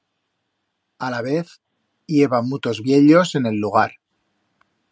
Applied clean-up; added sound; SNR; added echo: none; none; none; none.